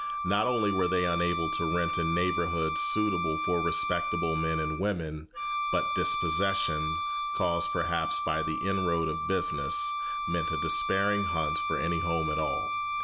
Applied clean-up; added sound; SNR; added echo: none; Wind instrument, woodwind instrument; 0 dB; none.